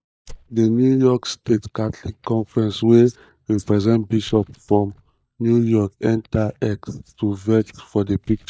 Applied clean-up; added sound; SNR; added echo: neural mask model DeepFilterNet 3.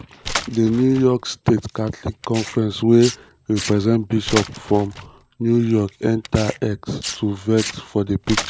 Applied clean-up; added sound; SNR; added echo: none; Tearing; 12 dB; none.